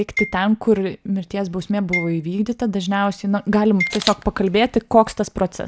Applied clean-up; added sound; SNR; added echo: none; Marimba, xylophone + Camera; 11 dB; none.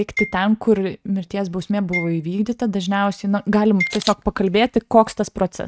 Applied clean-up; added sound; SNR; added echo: neural mask model RNNoise.